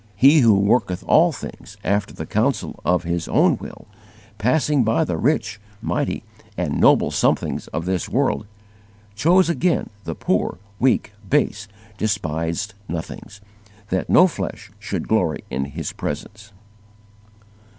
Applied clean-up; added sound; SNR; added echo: none; none; none; none.